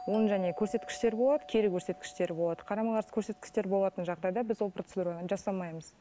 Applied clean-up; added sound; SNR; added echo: none; Doorbell; 18 dB; none.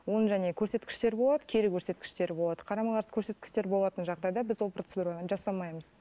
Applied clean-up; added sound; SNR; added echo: none; none; none; none.